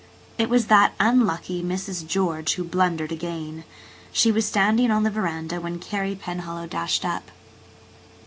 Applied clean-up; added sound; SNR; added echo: none; none; none; none.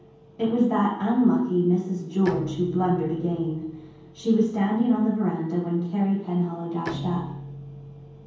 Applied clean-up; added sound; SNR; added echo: none; Bowed string instrument; 16 dB; reverberation time 0.9 s.